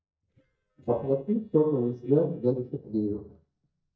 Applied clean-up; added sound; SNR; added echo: neural mask model DeepFilterNet 3.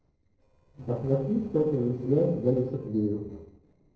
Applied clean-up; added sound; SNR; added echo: neural separator model SepFormer DNS4.